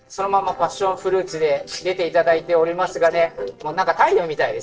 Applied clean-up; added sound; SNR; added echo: neural separator model SepFormer DNS4.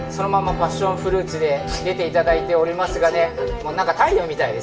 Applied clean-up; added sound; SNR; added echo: none; Bowed string instrument; 13 dB; reverberation time 0.4 s.